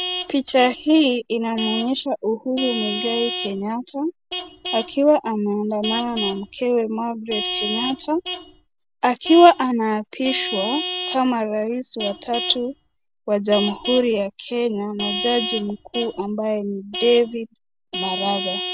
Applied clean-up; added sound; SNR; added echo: none; Vehicle horn, car horn, honking / Truck; 8 dB; none.